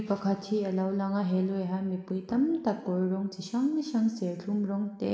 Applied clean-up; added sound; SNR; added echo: none; none; none; reverberation time 1.1 s.